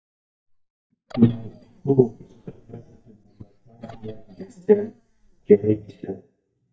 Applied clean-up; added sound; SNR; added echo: neural mask model DeepFilterNet 3.